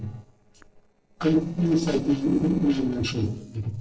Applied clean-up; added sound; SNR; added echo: neural separator model SepFormer DNS4.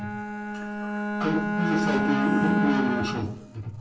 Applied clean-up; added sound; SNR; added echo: none; Bowed string instrument; -1 dB; reverberation time 0.6 s.